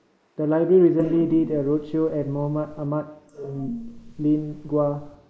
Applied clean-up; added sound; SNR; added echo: neural mask model Resemble Enhance denoiser.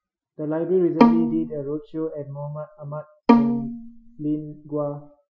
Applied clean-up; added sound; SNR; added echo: classical method Wiener filter.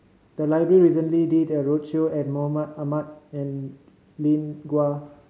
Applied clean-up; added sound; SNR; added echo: none; none; none; none.